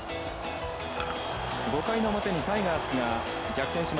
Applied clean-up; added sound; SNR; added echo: none; Chewing, mastication; 18 dB; none.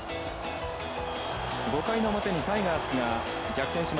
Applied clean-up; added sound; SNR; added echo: none; none; none; none.